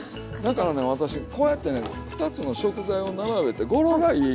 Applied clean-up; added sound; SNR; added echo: none; none; none; none.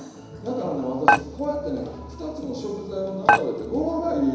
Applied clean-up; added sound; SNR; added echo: none; Dishes, pots, and pans; -3 dB; reverberation time 1.0 s.